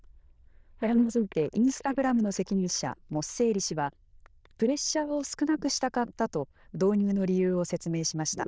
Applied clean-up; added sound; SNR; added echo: neural diffusion model UNIVERSE++.